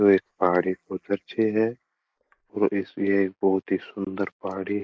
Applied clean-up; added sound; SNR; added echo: neural mask model Resemble Enhance denoiser.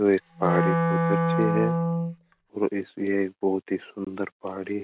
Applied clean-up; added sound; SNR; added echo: none; Wind instrument, woodwind instrument; -3 dB; none.